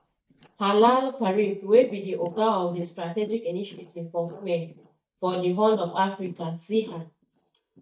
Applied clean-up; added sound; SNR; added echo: neural mask model DeepFilterNet 3.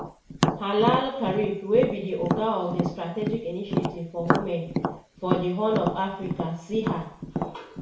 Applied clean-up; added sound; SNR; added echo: none; Tap; 2 dB; reverberation time 0.6 s.